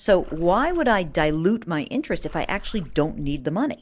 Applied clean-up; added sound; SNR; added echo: none; Water / Splash, splatter; 10 dB; none.